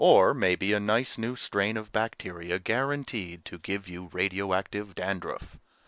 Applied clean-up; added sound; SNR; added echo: none; none; none; none.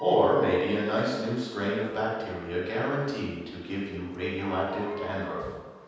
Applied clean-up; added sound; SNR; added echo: none; Bird vocalization, bird call, bird song; 19 dB; reverberation time 1.2 s.